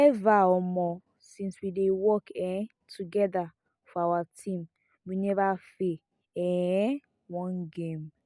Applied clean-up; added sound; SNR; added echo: none; none; none; none.